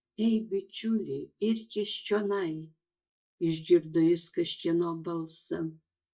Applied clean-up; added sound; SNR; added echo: neural mask model DeepFilterNet 3.